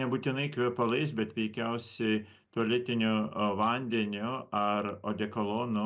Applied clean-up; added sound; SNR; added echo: none; none; none; none.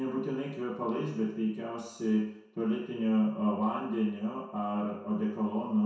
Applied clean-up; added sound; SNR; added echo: none; none; none; reverberation time 0.7 s.